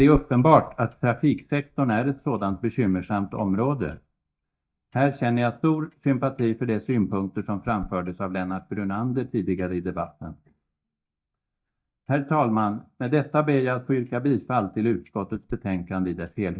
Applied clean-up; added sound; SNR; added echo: neural mask model DeepFilterNet 3.